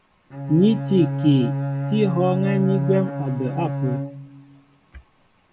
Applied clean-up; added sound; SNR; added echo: none; Bowed string instrument; 4 dB; none.